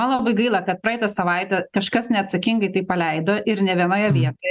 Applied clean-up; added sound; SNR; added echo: none; none; none; none.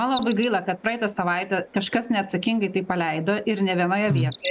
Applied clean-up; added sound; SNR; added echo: none; Bird vocalization, bird call, bird song; 0 dB; none.